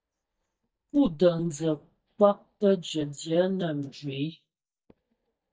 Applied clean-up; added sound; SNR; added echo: neural mask model DeepFilterNet 3.